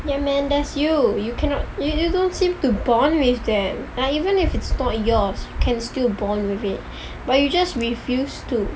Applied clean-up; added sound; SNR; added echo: none; none; none; none.